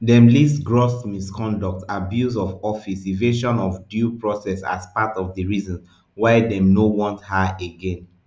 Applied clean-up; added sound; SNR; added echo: none; none; none; none.